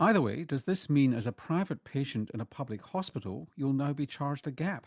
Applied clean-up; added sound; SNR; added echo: none; none; none; none.